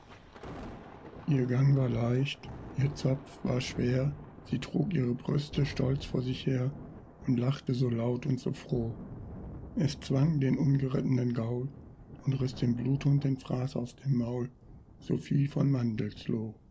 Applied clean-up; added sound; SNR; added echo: none; Thunder; 16 dB; none.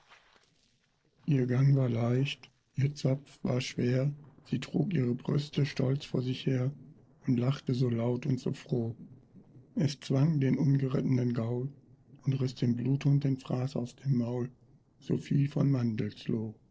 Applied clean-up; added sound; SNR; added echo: neural separator model SepFormer DNS4.